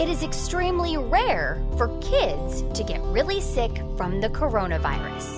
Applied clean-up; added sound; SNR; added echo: none; Wind instrument, woodwind instrument; 14 dB; none.